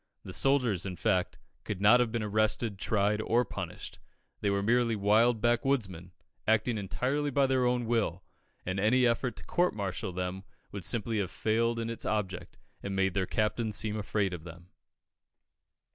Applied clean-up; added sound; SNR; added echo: none; none; none; none.